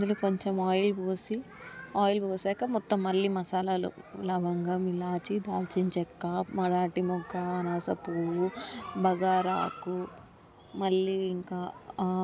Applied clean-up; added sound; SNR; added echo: none; none; none; none.